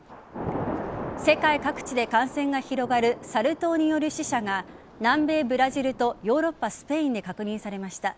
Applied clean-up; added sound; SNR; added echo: none; Thunder / Rain; 12 dB; none.